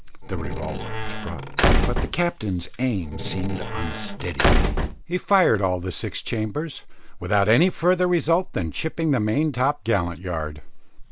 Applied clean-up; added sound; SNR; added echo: none; Squeak / Slam / Wood; -1 dB; none.